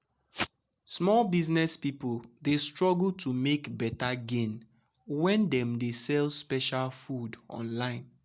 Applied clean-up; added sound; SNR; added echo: none; none; none; none.